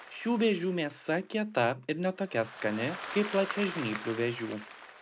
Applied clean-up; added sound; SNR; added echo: none; Applause; 12 dB; none.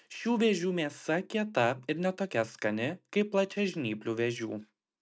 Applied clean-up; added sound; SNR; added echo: none; none; none; none.